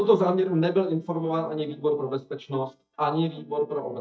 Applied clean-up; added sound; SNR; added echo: neural mask model DeepFilterNet 3.